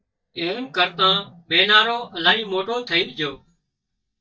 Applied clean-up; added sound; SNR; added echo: neural mask model DeepFilterNet 3.